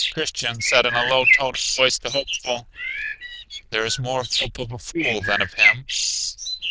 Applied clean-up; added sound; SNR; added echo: neural diffusion model UNIVERSE++.